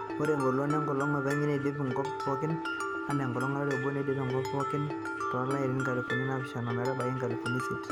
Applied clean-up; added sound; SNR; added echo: none; Mallet percussion; 3 dB; none.